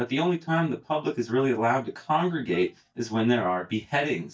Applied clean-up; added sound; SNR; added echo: neural mask model DeepFilterNet 3.